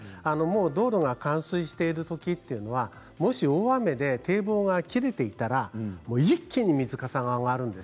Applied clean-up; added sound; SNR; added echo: none; none; none; none.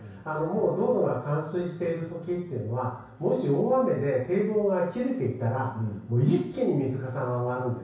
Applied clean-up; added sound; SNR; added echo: none; none; none; reverberation time 0.6 s.